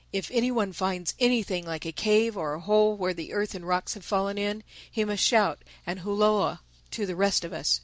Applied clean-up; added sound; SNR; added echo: none; none; none; none.